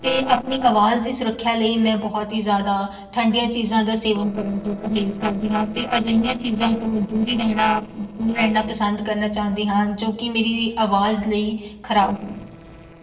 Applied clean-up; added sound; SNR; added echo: neural separator model SepFormer DNS4.